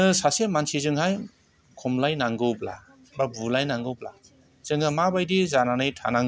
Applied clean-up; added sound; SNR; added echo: none; none; none; none.